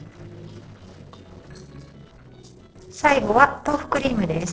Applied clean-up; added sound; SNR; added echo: neural separator model SepFormer DNS4.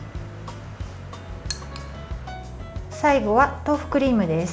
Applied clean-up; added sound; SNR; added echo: none; none; none; none.